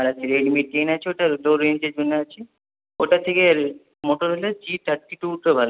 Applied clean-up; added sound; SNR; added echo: none; none; none; none.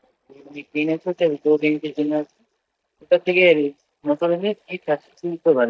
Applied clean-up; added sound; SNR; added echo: neural mask model DeepFilterNet 3.